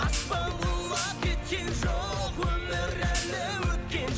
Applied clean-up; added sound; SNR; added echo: none; Hi-hat; 11 dB; none.